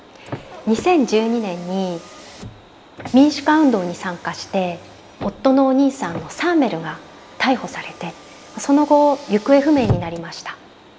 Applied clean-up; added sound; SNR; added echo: none; Car; 15 dB; none.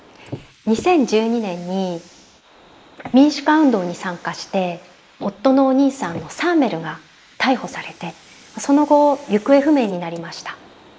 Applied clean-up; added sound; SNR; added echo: neural mask model Resemble Enhance denoiser.